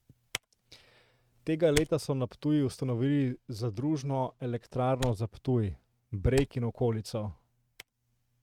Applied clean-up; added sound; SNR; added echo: neural mask model RNNoise.